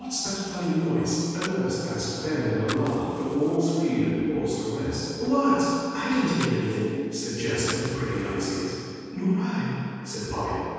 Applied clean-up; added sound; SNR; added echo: none; Fire; 18 dB; reverberation time 2.1 s.